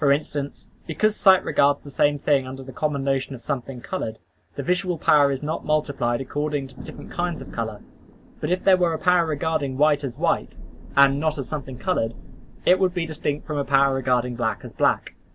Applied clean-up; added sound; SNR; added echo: none; Thunder; 18 dB; none.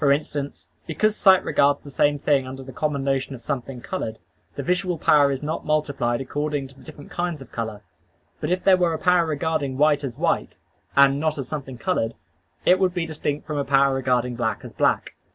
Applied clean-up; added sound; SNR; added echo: none; none; none; none.